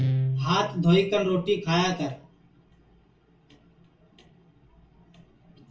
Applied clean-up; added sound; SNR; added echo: none; Guitar; 6 dB; reverberation time 0.3 s.